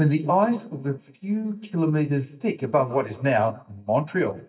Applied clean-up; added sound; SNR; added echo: neural mask model DeepFilterNet 3.